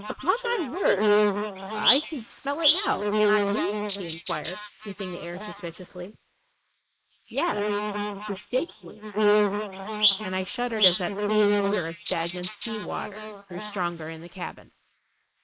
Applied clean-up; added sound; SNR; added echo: neural mask model Resemble Enhance denoiser.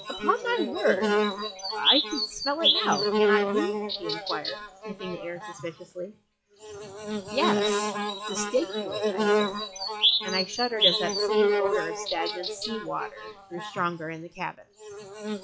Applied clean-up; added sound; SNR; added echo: classical method log-MMSE.